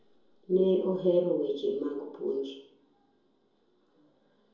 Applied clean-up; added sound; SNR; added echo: none; none; none; reverberation time 2.6 s.